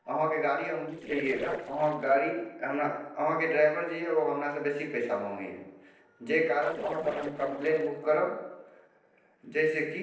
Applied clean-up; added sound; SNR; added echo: neural separator model SepFormer DNS4.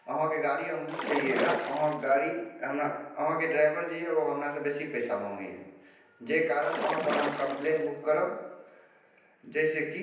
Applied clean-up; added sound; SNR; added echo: none; Splash, splatter; 5 dB; reverberation time 0.9 s.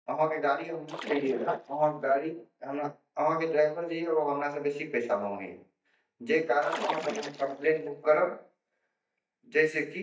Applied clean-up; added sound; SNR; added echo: neural mask model DeepFilterNet 3.